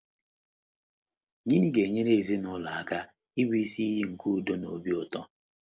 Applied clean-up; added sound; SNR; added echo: none; none; none; none.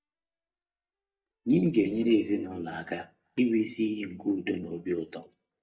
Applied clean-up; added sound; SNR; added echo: neural mask model DeepFilterNet 3.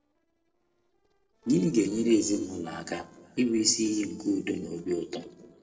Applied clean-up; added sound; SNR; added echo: neural separator model SepFormer DNS4.